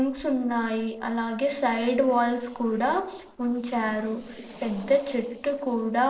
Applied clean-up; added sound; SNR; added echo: neural separator model SepFormer DNS4.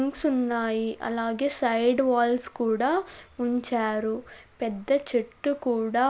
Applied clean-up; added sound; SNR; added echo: none; none; none; none.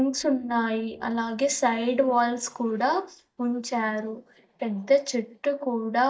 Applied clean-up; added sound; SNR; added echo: neural mask model DeepFilterNet 3.